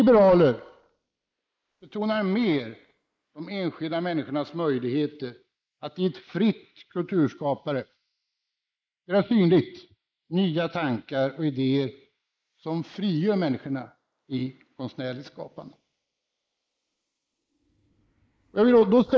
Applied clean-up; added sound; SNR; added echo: neural mask model Resemble Enhance denoiser.